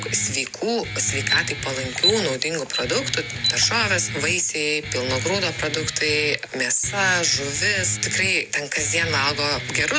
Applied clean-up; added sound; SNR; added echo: none; Alarm + Guitar; 6 dB; none.